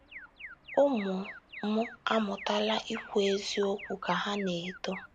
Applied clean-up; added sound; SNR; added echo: none; Alarm; 15 dB; none.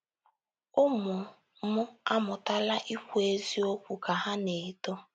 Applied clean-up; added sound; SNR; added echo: none; none; none; none.